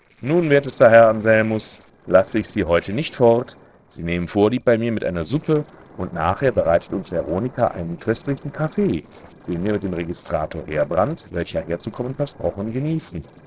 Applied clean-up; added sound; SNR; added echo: neural separator model SepFormer DNS4.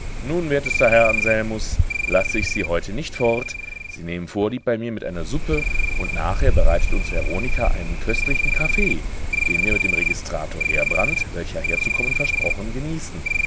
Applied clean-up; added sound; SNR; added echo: none; Cricket; -4 dB; none.